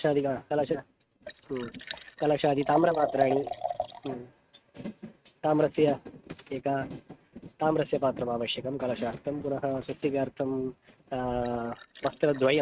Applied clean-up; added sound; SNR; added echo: neural mask model RNNoise.